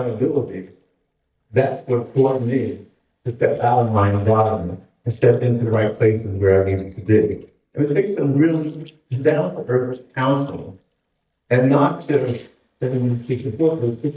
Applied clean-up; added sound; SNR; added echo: neural mask model DeepFilterNet 3.